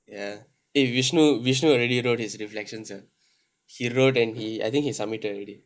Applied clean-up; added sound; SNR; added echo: neural mask model Resemble Enhance denoiser.